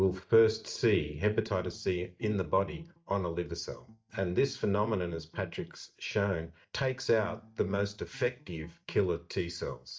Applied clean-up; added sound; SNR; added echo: neural mask model DeepFilterNet 3.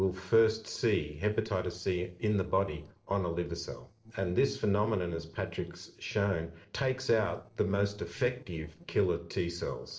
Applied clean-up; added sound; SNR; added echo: neural separator model SepFormer DNS4.